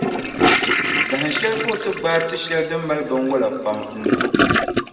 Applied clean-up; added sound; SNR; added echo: none; Toilet flush / Gurgling; -2 dB; reverberation time 1.5 s.